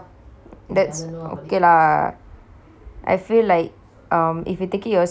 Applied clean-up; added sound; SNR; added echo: none; none; none; none.